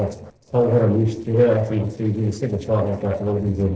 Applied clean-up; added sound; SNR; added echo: neural separator model SepFormer DNS4.